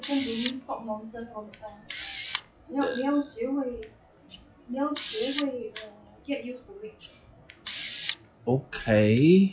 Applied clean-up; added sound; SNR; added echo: classical method log-MMSE.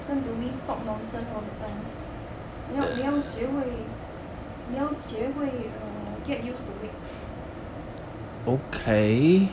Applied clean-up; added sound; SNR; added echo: none; none; none; none.